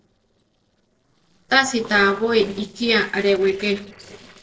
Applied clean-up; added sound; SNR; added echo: neural separator model SepFormer DNS4.